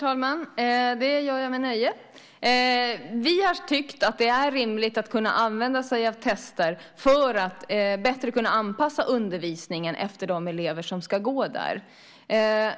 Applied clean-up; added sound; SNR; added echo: none; none; none; none.